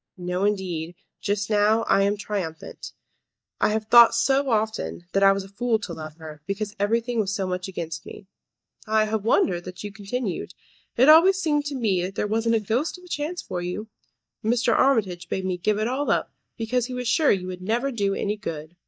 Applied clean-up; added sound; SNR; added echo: neural mask model DeepFilterNet 3.